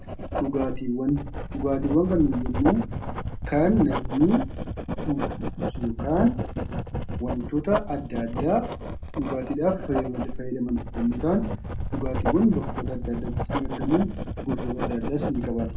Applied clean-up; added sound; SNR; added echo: none; Writing; 4 dB; reverberation time 0.3 s.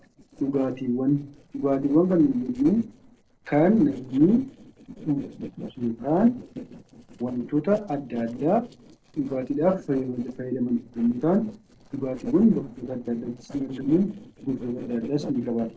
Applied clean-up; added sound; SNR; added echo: neural separator model SepFormer DNS4.